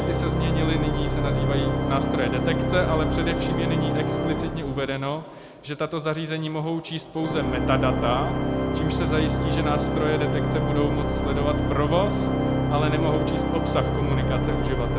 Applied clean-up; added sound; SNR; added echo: none; Organ; -3 dB; none.